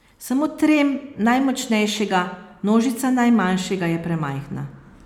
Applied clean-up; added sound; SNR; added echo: none; none; none; none.